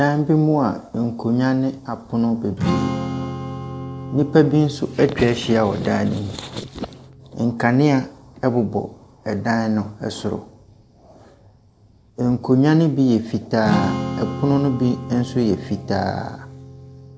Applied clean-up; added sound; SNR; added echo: none; Strum; 10 dB; none.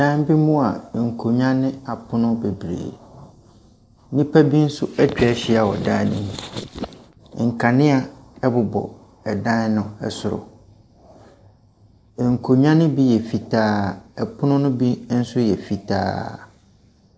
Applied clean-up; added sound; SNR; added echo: none; none; none; none.